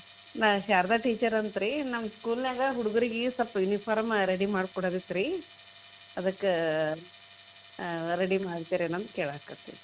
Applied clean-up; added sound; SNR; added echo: none; Tools; 20 dB; none.